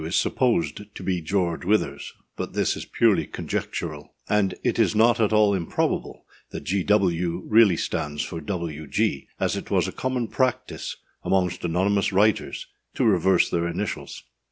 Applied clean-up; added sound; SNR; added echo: none; none; none; none.